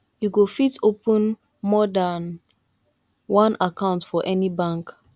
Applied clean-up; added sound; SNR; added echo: none; none; none; none.